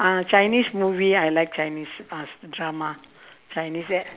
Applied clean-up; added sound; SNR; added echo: none; none; none; none.